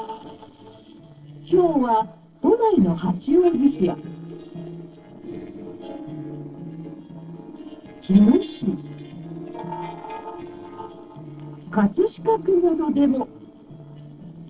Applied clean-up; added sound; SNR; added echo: neural separator model SepFormer DNS4.